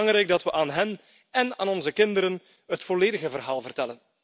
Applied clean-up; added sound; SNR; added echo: none; none; none; none.